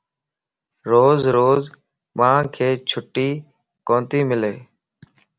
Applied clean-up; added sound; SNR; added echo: none; none; none; none.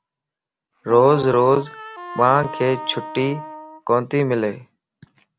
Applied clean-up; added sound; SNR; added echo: none; Wind instrument, woodwind instrument; 12 dB; none.